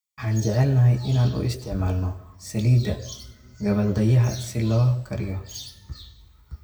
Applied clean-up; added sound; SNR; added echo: none; none; none; reverberation time 0.7 s.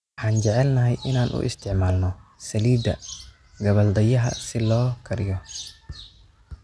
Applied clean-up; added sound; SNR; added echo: none; none; none; none.